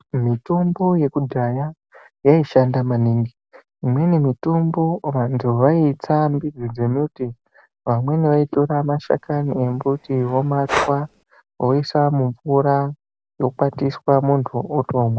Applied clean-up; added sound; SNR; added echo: none; Breathing; 10 dB; none.